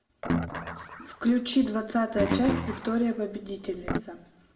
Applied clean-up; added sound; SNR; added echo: none; Guitar; 4 dB; reverberation time 0.6 s.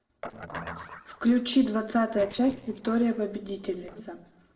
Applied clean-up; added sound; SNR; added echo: neural separator model SepFormer DNS4.